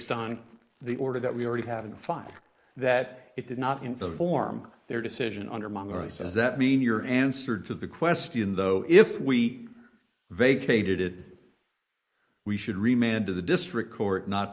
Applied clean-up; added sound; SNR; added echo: neural mask model Resemble Enhance denoiser.